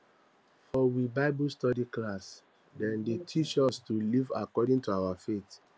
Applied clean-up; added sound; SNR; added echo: none; none; none; none.